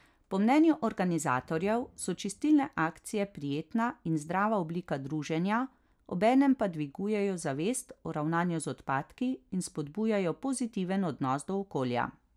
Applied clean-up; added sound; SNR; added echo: none; none; none; none.